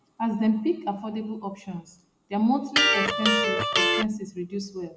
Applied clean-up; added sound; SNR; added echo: none; Electric guitar; -4 dB; none.